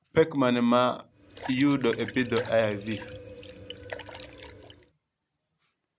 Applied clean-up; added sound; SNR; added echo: none; Liquid; 14 dB; none.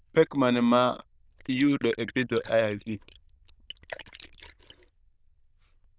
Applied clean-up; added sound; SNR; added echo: neural diffusion model UNIVERSE++.